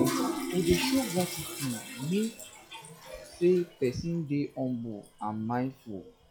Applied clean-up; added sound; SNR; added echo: classical method log-MMSE.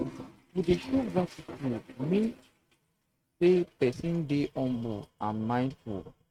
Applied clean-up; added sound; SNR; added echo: neural mask model RNNoise.